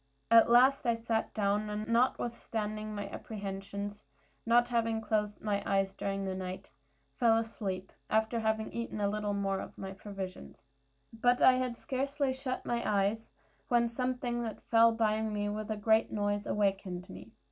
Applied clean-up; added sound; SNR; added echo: none; none; none; none.